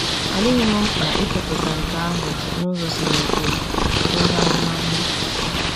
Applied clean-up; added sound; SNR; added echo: none; Purr; -3 dB; none.